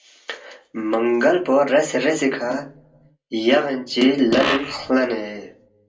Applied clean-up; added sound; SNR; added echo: none; Fart; 6 dB; reverberation time 0.2 s.